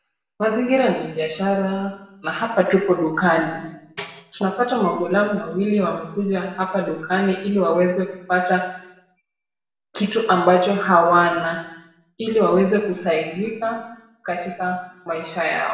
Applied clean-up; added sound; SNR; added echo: none; Tambourine; 8 dB; reverberation time 0.8 s.